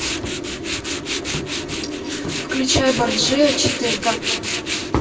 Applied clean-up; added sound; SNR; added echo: none; Tools; 4 dB; reverberation time 1.7 s.